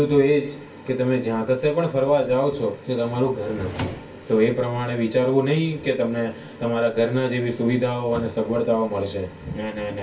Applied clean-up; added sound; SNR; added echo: none; Drawer open or close; 13 dB; reverberation time 0.2 s.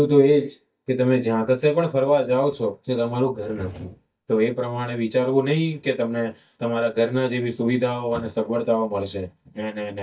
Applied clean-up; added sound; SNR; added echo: neural mask model DeepFilterNet 3.